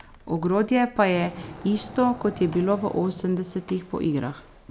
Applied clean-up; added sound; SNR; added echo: none; Wild animals; 18 dB; none.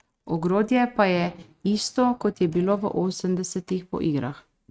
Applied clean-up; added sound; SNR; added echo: neural mask model RNNoise.